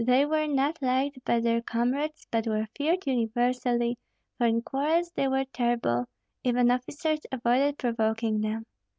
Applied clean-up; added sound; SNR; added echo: none; none; none; none.